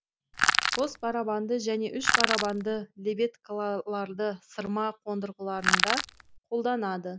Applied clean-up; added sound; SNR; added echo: none; Crushing; -4 dB; none.